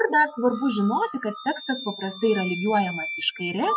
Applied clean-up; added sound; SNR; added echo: classical method Wiener filter.